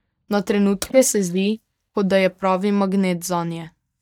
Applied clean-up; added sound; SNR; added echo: neural mask model DeepFilterNet 3.